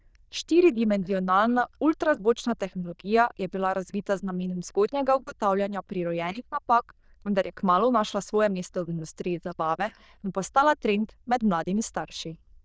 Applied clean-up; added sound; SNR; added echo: neural diffusion model UNIVERSE++.